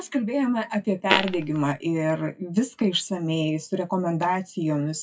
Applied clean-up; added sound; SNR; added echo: classical method WPE with log-MMSE.